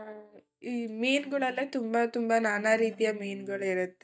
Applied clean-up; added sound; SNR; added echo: neural mask model DeepFilterNet 3.